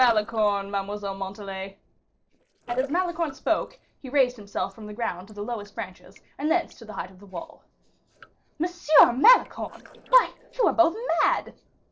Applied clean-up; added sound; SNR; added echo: neural separator model SepFormer DNS4.